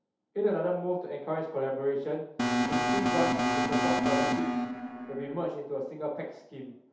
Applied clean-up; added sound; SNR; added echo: none; Alarm; -5 dB; reverberation time 0.8 s.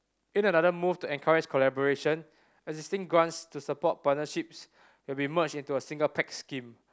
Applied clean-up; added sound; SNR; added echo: none; none; none; none.